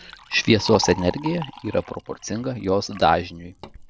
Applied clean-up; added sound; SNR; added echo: none; Liquid; 14 dB; none.